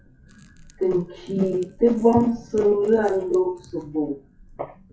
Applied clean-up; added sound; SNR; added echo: classical method WPE with log-MMSE.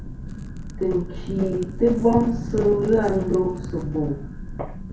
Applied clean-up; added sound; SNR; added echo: none; Wind / Fire; 8 dB; reverberation time 0.3 s.